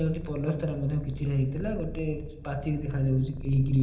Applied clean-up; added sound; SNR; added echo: none; Purr; 10 dB; reverberation time 0.9 s.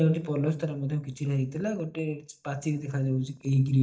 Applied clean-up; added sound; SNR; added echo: neural mask model DeepFilterNet 3.